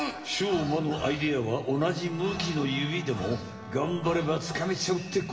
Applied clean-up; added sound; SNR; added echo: none; Brass instrument; 19 dB; reverberation time 1.2 s.